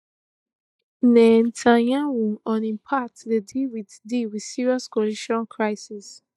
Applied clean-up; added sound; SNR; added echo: neural mask model DeepFilterNet 3.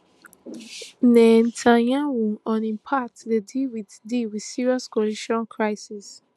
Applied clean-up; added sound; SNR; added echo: none; none; none; none.